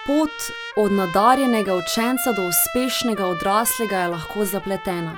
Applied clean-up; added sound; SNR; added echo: none; Trumpet; 10 dB; none.